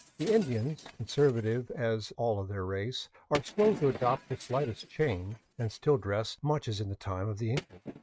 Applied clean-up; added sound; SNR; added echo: neural mask model RNNoise.